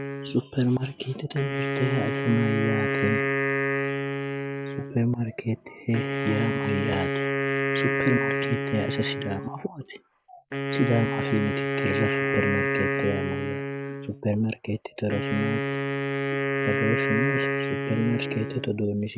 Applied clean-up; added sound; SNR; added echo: none; Wind instrument, woodwind instrument; 0 dB; none.